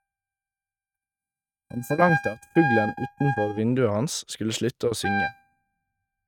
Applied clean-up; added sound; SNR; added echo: neural mask model RNNoise.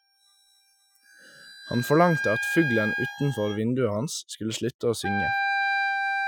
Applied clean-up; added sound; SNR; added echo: classical method Wiener filter.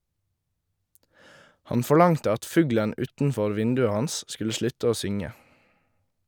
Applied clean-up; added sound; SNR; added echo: none; none; none; none.